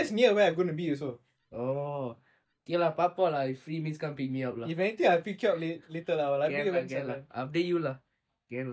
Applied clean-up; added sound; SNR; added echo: neural mask model DeepFilterNet 3.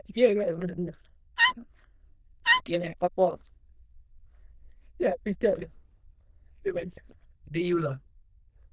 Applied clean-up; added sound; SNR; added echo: neural diffusion model UNIVERSE++.